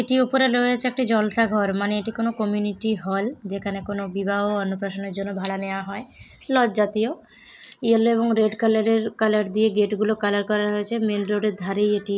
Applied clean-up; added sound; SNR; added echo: none; none; none; none.